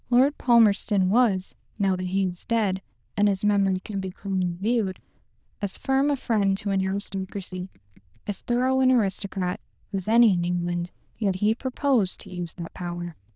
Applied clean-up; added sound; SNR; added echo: neural diffusion model UNIVERSE++.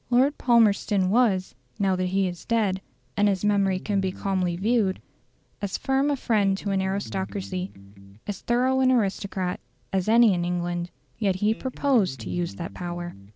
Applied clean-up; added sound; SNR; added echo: none; Electric guitar; 16 dB; none.